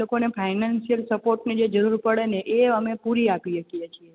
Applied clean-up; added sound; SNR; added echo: none; none; none; none.